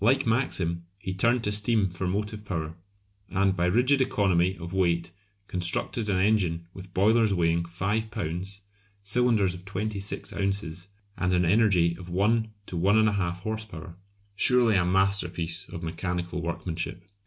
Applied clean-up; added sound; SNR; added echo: none; none; none; none.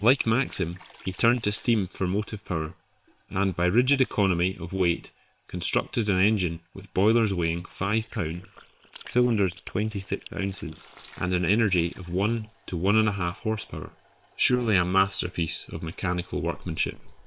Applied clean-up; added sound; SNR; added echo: neural separator model SepFormer WHAM!.